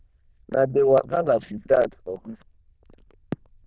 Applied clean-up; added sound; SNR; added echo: neural diffusion model UNIVERSE++.